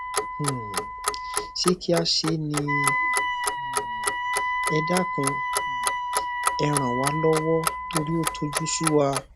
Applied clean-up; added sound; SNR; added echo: none; Clock + Wind instrument, woodwind instrument; 0 dB; none.